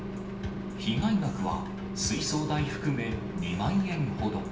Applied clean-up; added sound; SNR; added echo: none; Engine; 6 dB; reverberation time 0.7 s.